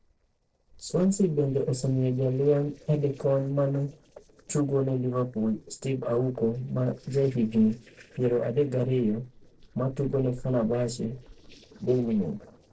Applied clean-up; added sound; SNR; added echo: neural separator model SepFormer DNS4.